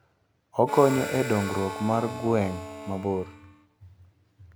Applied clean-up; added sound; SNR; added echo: none; Harmonica; 9 dB; none.